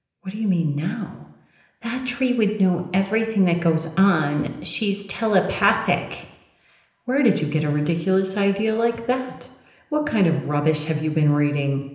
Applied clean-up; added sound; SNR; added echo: none; none; none; reverberation time 0.9 s.